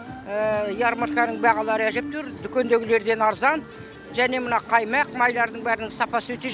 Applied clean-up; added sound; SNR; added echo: none; none; none; none.